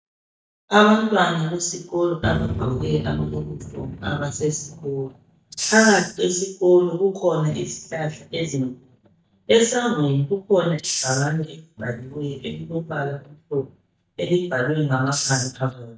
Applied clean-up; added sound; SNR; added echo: neural mask model DeepFilterNet 3.